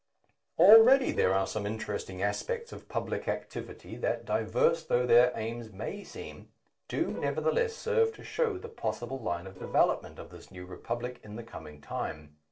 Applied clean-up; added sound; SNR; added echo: neural separator model SepFormer DNS4.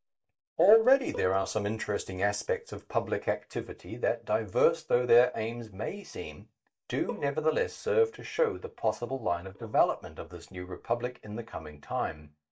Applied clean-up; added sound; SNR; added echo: neural mask model DeepFilterNet 3.